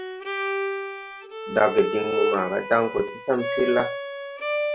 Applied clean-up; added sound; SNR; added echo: none; Bowed string instrument; 3 dB; none.